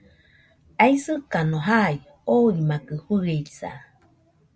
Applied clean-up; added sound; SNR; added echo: none; none; none; none.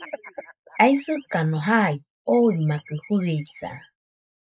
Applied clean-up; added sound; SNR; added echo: neural mask model Resemble Enhance denoiser.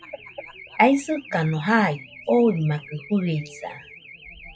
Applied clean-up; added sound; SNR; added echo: classical method log-MMSE.